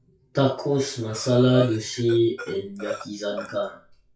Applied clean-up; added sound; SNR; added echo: classical method WPE with log-MMSE.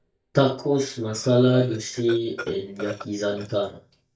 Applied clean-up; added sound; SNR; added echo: neural mask model DeepFilterNet 3.